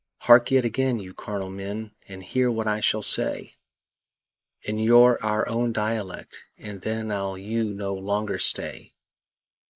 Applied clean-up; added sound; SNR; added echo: neural mask model Resemble Enhance denoiser.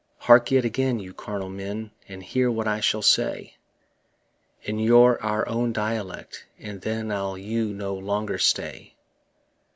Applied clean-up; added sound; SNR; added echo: none; none; none; none.